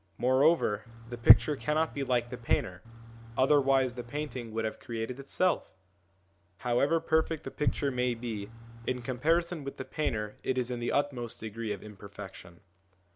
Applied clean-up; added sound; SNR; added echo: none; Engine / Truck; 17 dB; none.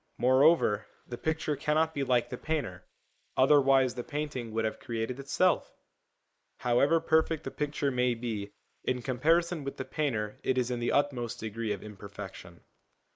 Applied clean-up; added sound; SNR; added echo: neural mask model Resemble Enhance denoiser.